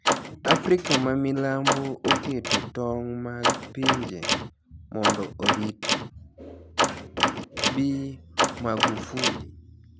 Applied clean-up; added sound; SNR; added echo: none; Door; -2 dB; none.